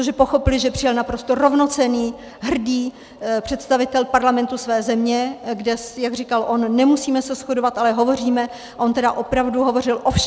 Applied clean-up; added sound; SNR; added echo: none; none; none; none.